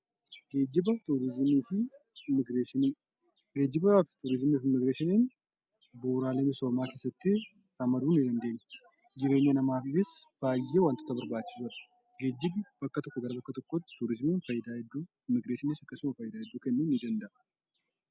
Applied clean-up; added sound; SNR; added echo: none; none; none; none.